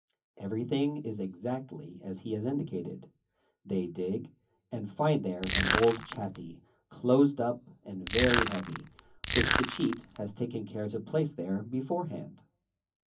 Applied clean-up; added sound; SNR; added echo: none; Crushing; -3 dB; reverberation time 0.3 s.